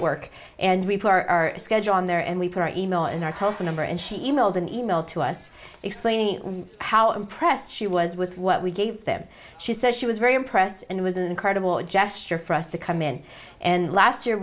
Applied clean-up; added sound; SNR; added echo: none; none; none; none.